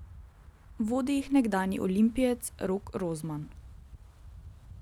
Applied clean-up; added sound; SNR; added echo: none; Wind; 19 dB; none.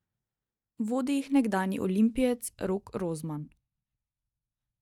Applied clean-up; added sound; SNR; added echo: neural mask model DeepFilterNet 3.